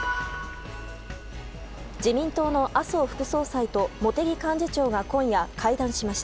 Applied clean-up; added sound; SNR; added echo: none; Engine; 15 dB; none.